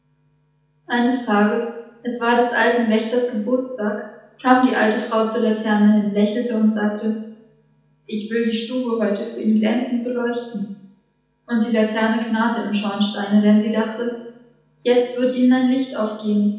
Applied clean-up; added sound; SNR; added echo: none; none; none; reverberation time 0.8 s.